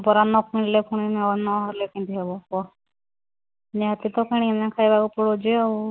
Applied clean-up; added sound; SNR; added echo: none; none; none; none.